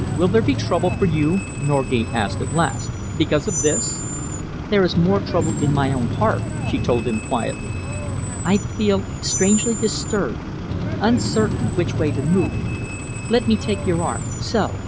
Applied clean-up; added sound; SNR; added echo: none; Screech; 3 dB; none.